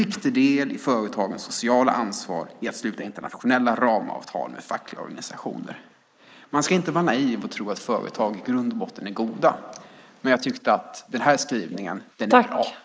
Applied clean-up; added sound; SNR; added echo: neural mask model Resemble Enhance denoiser.